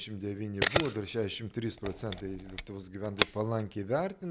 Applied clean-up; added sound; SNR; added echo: none; Camera; -2 dB; none.